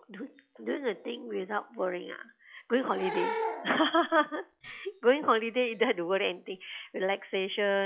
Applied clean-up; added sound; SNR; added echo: classical method log-MMSE.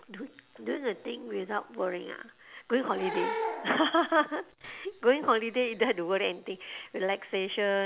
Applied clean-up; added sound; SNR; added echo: none; Animal / Brass instrument; 8 dB; none.